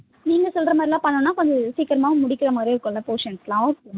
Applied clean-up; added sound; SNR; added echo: none; none; none; none.